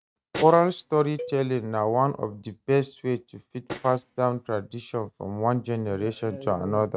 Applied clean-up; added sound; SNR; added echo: neural mask model RNNoise.